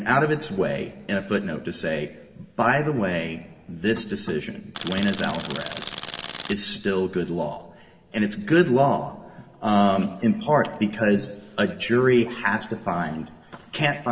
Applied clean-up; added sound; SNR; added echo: none; Tools; 10 dB; reverberation time 1.3 s.